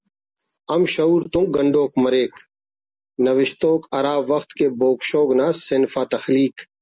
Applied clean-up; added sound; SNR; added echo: none; none; none; none.